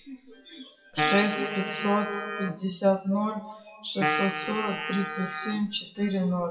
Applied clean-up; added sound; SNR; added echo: classical method WPE with log-MMSE.